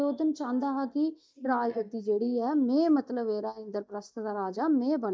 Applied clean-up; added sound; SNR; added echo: neural mask model DeepFilterNet 3.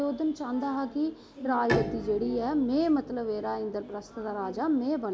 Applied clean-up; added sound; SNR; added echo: none; Bowed string instrument; 10 dB; none.